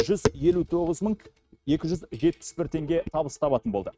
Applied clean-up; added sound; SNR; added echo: neural mask model RNNoise.